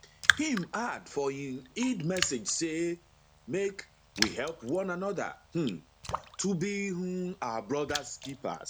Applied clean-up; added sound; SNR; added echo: none; Raindrop; 4 dB; none.